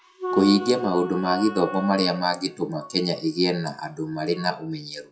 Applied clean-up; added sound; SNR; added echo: classical method WPE with log-MMSE.